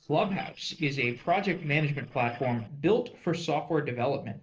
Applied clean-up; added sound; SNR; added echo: neural separator model SepFormer DNS4.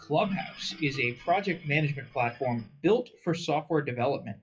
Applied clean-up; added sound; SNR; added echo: classical method WPE with log-MMSE.